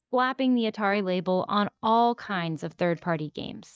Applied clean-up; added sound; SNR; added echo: neural mask model DeepFilterNet 3.